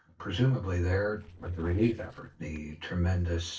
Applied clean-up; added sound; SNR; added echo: neural separator model SepFormer DNS4.